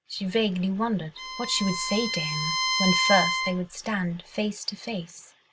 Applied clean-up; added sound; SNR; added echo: none; Bowed string instrument; 1 dB; none.